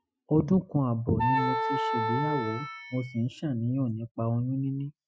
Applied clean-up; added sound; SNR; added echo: classical method Wiener filter.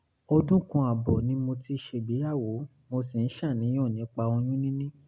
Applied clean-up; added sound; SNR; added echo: none; none; none; none.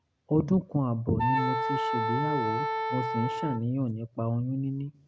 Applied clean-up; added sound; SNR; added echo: none; Wind instrument, woodwind instrument; 1 dB; none.